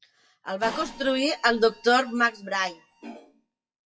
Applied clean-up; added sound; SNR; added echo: classical method WPE with log-MMSE.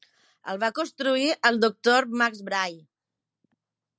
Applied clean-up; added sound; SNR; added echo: none; none; none; none.